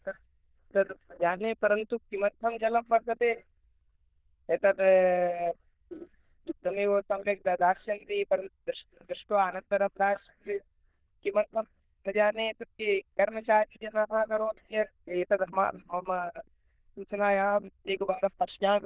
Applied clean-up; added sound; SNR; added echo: neural diffusion model UNIVERSE++.